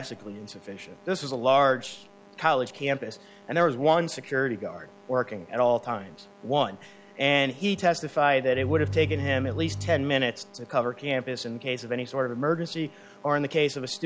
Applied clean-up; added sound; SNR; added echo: none; Bowed string instrument; 5 dB; none.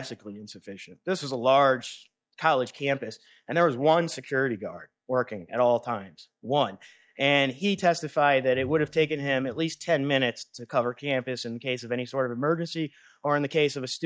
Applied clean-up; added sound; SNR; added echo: neural mask model DeepFilterNet 3.